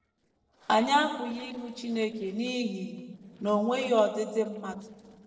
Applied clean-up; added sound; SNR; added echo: neural separator model SepFormer DNS4.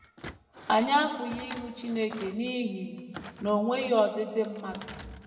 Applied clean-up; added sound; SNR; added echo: none; Thump, thud; 17 dB; reverberation time 1.5 s.